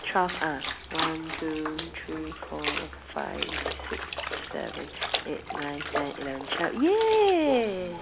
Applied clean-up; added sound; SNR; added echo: none; Trickle, dribble / Splash, splatter; 6 dB; none.